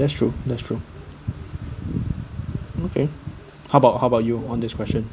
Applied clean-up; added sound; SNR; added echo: none; none; none; none.